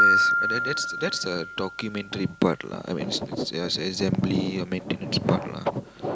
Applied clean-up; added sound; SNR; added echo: none; Piano; 1 dB; none.